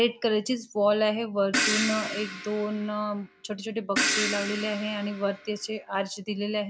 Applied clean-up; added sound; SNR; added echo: none; Crash cymbal; 3 dB; none.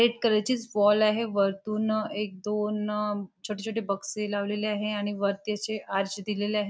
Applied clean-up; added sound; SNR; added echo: none; none; none; none.